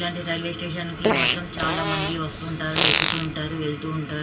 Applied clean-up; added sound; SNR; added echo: none; Fart; -4 dB; reverberation time 0.2 s.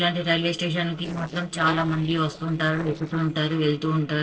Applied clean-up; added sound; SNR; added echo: neural separator model SepFormer DNS4.